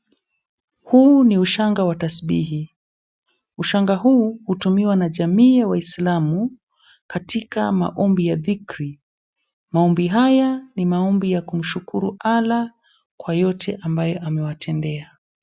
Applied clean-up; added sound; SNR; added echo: none; none; none; none.